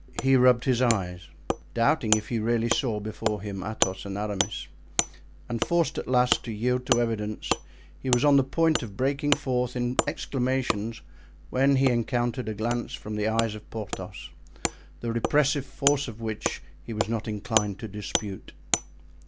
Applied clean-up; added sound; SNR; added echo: none; Wood; 7 dB; none.